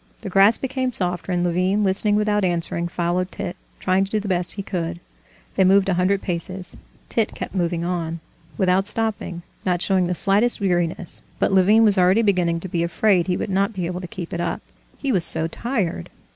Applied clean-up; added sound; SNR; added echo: none; none; none; none.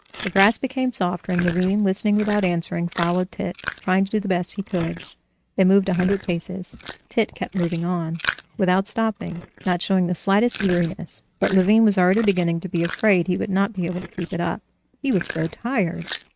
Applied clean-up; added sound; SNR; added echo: neural mask model RNNoise.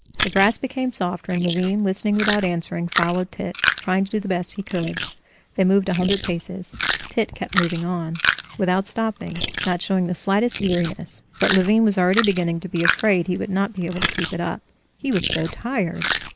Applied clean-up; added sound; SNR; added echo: neural mask model Resemble Enhance denoiser.